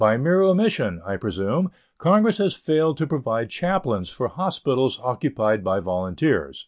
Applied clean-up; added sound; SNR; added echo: none; none; none; none.